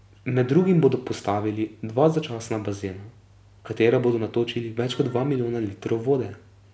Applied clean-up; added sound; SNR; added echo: none; Piano; 18 dB; none.